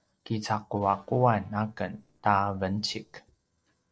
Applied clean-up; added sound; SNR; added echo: neural separator model SepFormer DNS4.